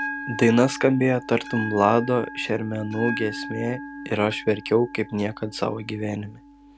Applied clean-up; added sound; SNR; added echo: none; Bell; 12 dB; none.